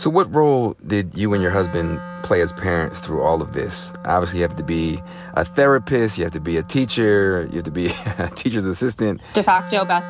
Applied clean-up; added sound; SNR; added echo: none; Wind instrument, woodwind instrument; 16 dB; none.